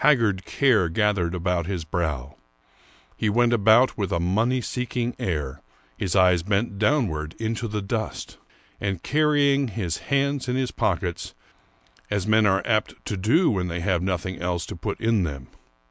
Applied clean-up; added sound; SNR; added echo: none; none; none; none.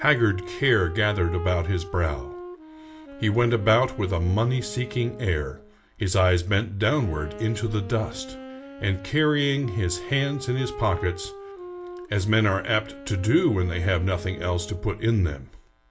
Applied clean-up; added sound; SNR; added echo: none; Wind instrument, woodwind instrument; 15 dB; reverberation time 0.2 s.